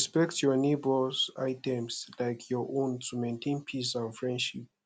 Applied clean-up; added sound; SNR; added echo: none; none; none; none.